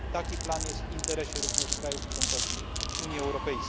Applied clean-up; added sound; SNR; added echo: none; Glass + Subway, metro, underground; -5 dB; none.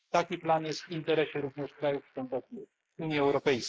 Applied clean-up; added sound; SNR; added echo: neural mask model Resemble Enhance denoiser.